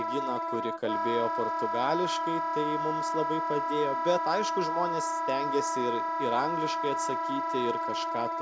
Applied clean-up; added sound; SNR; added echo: none; Wind instrument, woodwind instrument; -2 dB; none.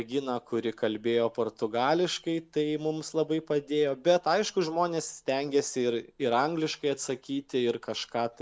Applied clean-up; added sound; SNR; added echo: none; none; none; none.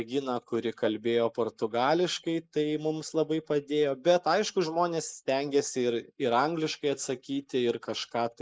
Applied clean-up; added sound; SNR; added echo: neural mask model Resemble Enhance denoiser.